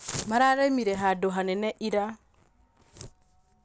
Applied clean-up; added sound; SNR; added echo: none; none; none; none.